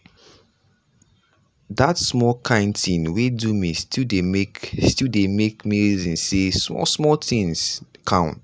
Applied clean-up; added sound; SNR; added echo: none; none; none; none.